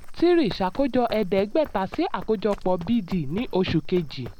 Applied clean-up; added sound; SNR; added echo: none; Run; 11 dB; none.